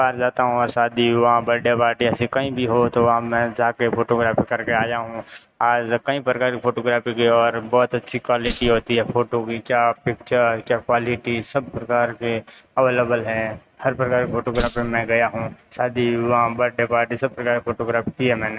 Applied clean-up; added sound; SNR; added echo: neural mask model RNNoise.